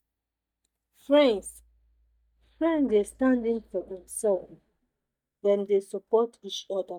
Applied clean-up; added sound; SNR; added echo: neural mask model DeepFilterNet 3.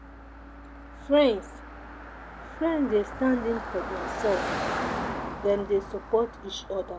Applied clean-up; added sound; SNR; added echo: none; Car passing by; 7 dB; none.